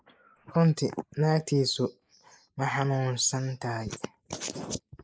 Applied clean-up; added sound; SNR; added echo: neural mask model Resemble Enhance denoiser.